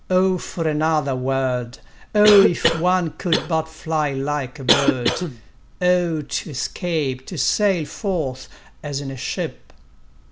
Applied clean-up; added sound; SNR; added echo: none; Cough; 2 dB; none.